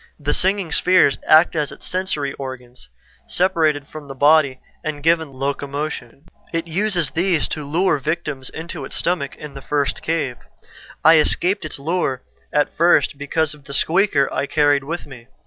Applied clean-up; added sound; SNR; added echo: none; none; none; none.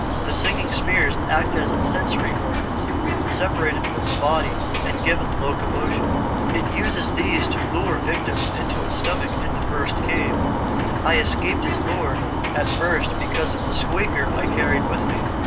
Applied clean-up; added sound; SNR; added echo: none; Bird; -5 dB; reverberation time 0.2 s.